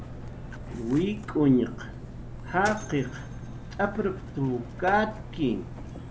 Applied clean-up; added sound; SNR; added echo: none; Mechanisms; 10 dB; none.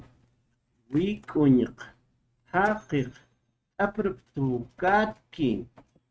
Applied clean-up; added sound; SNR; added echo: neural mask model RNNoise.